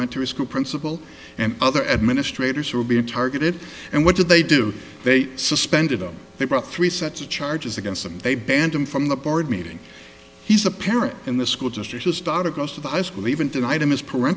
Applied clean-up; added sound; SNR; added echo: none; none; none; none.